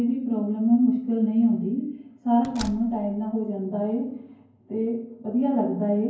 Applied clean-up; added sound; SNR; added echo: none; Slam; 18 dB; reverberation time 0.9 s.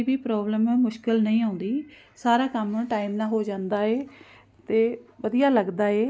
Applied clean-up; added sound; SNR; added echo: none; none; none; none.